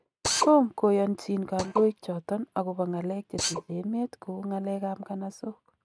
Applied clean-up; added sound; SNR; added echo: neural mask model RNNoise.